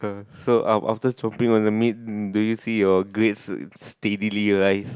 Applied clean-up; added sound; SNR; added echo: none; none; none; none.